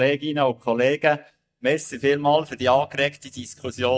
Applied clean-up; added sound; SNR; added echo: neural mask model DeepFilterNet 3.